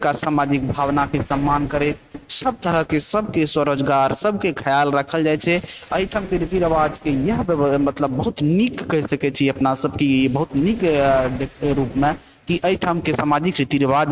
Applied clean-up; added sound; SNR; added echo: neural mask model RNNoise.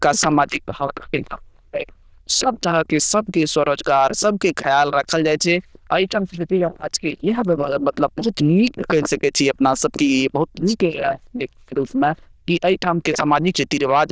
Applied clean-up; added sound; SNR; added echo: neural diffusion model UNIVERSE++.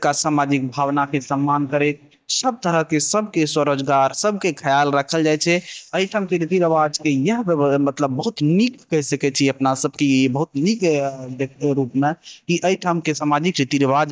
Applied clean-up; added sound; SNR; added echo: neural mask model DeepFilterNet 3.